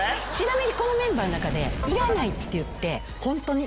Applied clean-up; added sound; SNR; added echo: none; Fire; 9 dB; none.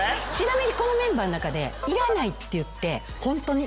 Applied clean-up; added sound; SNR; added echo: none; none; none; none.